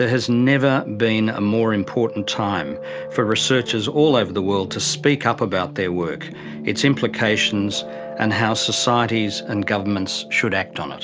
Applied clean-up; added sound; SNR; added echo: none; Piano; 13 dB; none.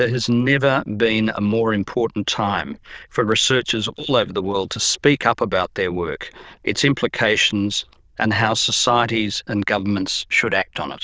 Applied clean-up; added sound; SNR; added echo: neural diffusion model UNIVERSE++.